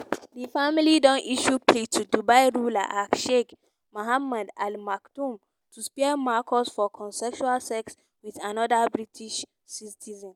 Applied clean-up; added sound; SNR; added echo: none; none; none; none.